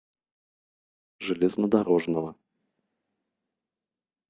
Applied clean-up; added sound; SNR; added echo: neural mask model DeepFilterNet 3.